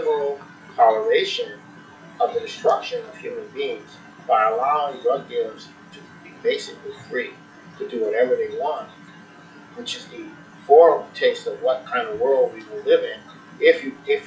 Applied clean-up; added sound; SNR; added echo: classical method log-MMSE.